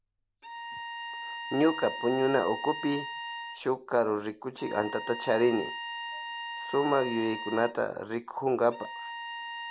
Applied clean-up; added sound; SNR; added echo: none; Bowed string instrument; 9 dB; none.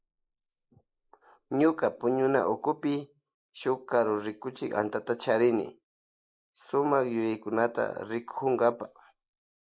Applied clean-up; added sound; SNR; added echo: neural mask model Resemble Enhance denoiser.